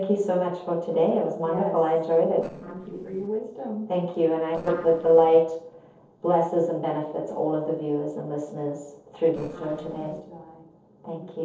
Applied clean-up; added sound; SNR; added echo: neural separator model SepFormer DNS4.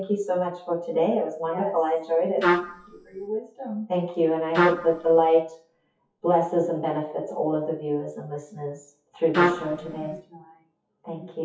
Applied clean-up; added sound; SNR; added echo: classical method WPE with log-MMSE.